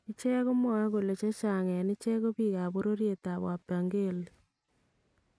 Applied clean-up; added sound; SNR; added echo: none; none; none; none.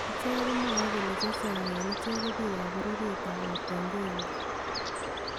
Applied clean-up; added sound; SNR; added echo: none; Bird; -2 dB; none.